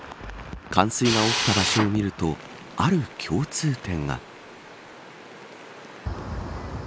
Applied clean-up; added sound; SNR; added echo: none; Drill; 0 dB; none.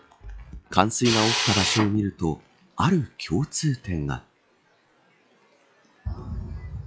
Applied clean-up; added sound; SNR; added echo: classical method log-MMSE.